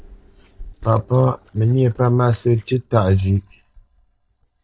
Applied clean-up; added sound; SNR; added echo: neural mask model DeepFilterNet 3.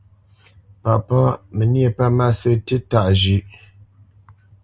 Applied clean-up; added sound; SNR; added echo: none; none; none; none.